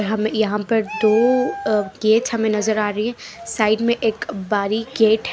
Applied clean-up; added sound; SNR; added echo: none; Meow; 14 dB; none.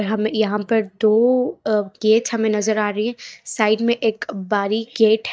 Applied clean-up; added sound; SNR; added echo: neural mask model DeepFilterNet 3.